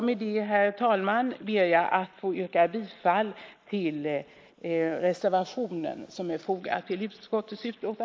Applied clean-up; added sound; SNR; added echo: neural mask model Resemble Enhance denoiser.